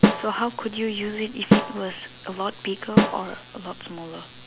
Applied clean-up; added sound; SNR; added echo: none; Snare drum; -5 dB; none.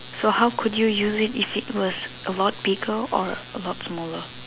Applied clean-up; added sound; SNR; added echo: none; none; none; none.